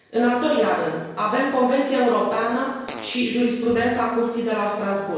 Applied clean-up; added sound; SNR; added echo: none; Fart; 16 dB; reverberation time 1.0 s.